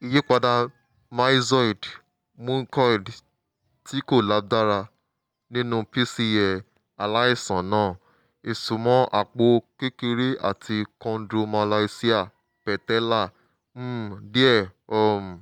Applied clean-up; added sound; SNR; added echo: none; none; none; none.